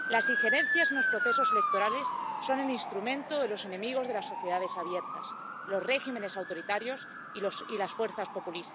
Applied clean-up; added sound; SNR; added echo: none; Motor vehicle (road) / Siren; -1 dB; none.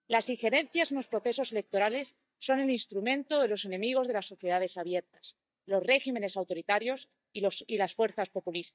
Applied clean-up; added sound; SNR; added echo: neural mask model DeepFilterNet 3.